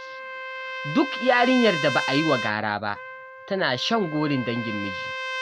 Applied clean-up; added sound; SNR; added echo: none; Trumpet; 7 dB; none.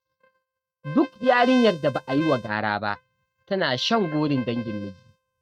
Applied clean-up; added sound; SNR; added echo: neural mask model RNNoise.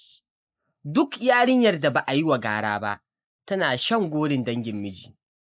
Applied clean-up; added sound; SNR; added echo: neural mask model Resemble Enhance denoiser.